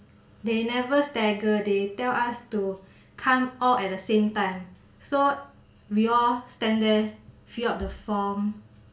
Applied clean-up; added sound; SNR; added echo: none; none; none; reverberation time 0.4 s.